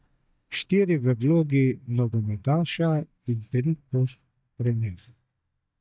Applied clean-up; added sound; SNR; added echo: neural mask model DeepFilterNet 3.